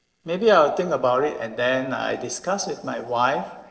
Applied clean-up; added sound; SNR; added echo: neural separator model SepFormer DNS4.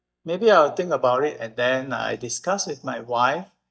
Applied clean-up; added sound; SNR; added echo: neural mask model DeepFilterNet 3.